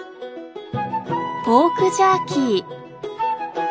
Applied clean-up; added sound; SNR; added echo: none; none; none; none.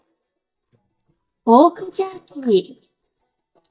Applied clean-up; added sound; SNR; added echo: neural mask model DeepFilterNet 3.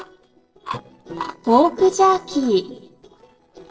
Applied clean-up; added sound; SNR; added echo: neural separator model SepFormer DNS4.